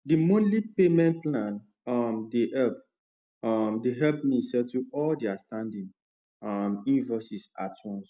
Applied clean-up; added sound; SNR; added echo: none; none; none; none.